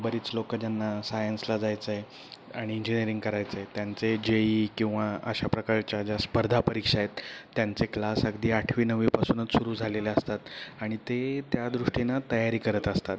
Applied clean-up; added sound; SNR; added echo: none; none; none; none.